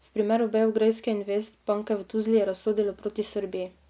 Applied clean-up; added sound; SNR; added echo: none; none; none; none.